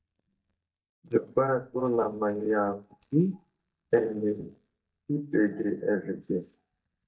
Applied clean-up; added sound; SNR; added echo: neural mask model DeepFilterNet 3.